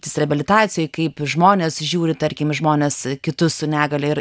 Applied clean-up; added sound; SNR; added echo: none; none; none; none.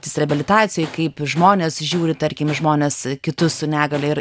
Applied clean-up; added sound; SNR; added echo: none; Tools; 20 dB; none.